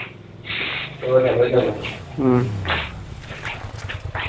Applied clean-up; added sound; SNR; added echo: none; Motorcycle; 10 dB; none.